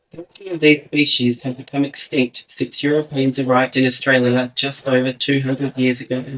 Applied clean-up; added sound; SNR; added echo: neural mask model DeepFilterNet 3.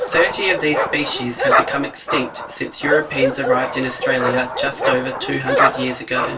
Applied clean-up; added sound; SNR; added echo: none; Bark; 0 dB; reverberation time 0.2 s.